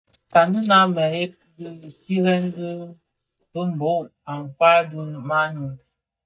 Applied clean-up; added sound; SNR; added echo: neural mask model DeepFilterNet 3.